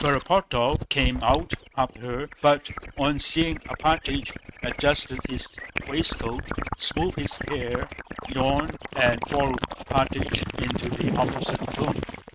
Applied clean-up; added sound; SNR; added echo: neural mask model RNNoise.